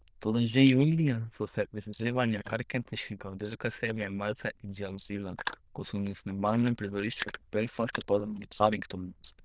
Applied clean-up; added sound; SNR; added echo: neural diffusion model UNIVERSE++.